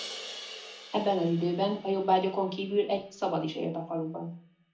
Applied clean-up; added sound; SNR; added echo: none; Crash cymbal; 17 dB; reverberation time 0.4 s.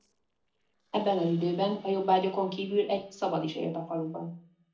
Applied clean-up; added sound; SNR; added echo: neural separator model SepFormer DNS4.